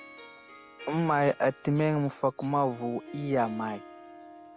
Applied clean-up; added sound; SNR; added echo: none; Harp; 18 dB; none.